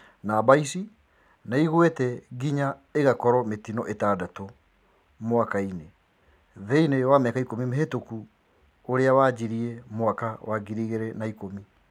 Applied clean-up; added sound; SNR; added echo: none; none; none; none.